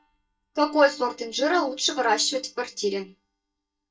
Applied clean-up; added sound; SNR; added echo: neural mask model DeepFilterNet 3.